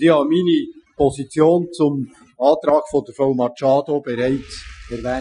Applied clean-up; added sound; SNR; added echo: classical method Wiener filter.